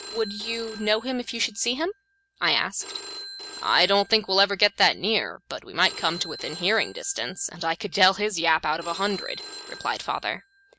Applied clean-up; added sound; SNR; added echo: none; Telephone; 16 dB; none.